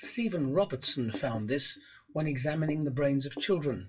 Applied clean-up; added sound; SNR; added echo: classical method WPE with log-MMSE.